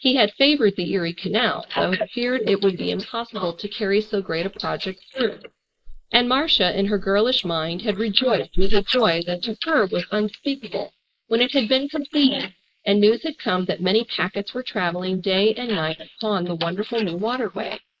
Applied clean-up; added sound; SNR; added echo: neural mask model Resemble Enhance denoiser.